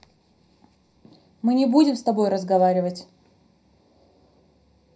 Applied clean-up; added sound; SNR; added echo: none; none; none; reverberation time 0.4 s.